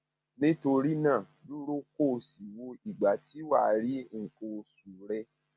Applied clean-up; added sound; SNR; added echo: none; none; none; none.